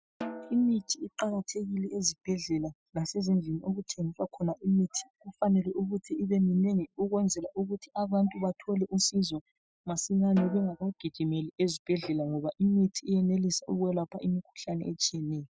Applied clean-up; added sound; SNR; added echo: classical method spectral subtraction.